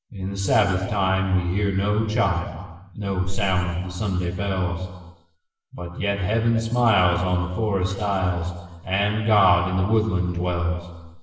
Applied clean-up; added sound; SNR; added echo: none; none; none; reverberation time 1.3 s.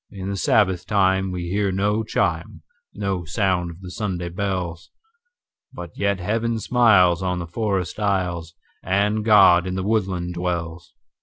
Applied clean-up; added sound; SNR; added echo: none; none; none; none.